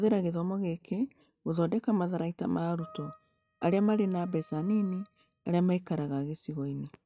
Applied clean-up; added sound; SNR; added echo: neural mask model RNNoise.